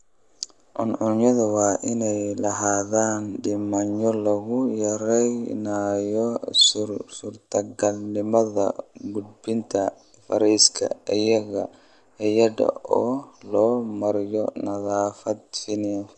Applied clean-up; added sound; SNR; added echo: neural mask model Resemble Enhance denoiser.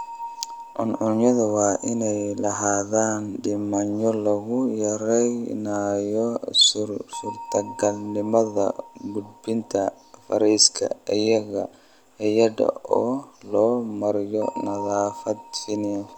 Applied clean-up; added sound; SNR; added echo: none; Bell; 19 dB; none.